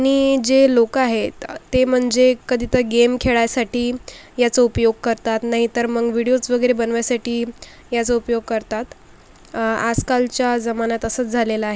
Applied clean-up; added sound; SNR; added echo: none; none; none; none.